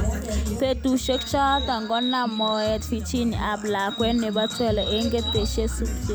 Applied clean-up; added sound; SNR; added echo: none; Bird; 9 dB; none.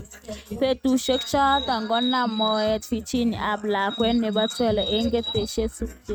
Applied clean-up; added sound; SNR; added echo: neural mask model RNNoise.